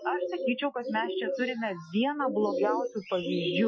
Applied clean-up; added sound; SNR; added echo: classical method Wiener filter.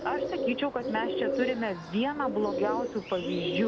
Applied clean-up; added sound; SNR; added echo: none; Bird; 2 dB; none.